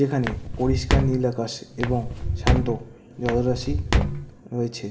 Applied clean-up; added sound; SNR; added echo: none; Walk, footsteps; -1 dB; reverberation time 2.5 s.